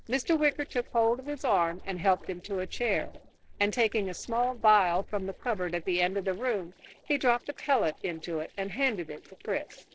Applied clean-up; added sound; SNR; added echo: neural separator model SepFormer DNS4.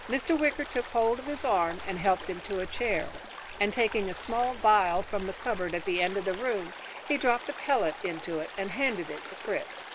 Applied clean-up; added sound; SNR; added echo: none; Stream; 13 dB; none.